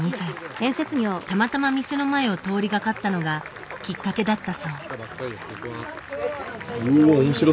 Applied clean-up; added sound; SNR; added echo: none; Applause; 15 dB; none.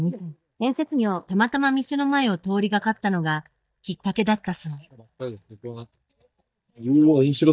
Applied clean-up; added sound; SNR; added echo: neural mask model DeepFilterNet 3.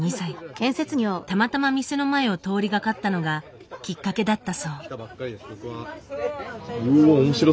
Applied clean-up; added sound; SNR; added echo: none; none; none; none.